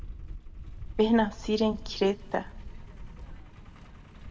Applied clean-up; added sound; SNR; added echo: none; Truck; 11 dB; reverberation time 0.9 s.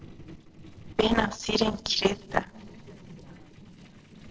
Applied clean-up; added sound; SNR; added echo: neural separator model SepFormer DNS4.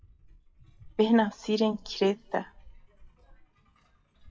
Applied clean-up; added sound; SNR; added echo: classical method WPE with log-MMSE.